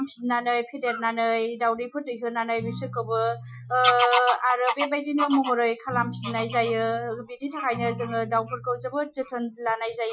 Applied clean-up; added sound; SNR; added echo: classical method Wiener filter.